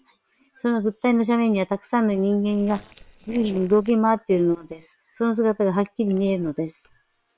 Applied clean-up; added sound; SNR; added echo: neural separator model SepFormer WHAM!.